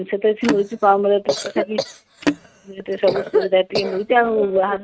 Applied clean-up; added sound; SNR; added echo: neural mask model RNNoise.